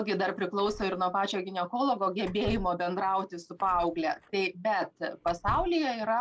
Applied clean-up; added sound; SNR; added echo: none; Door / Car; 15 dB; none.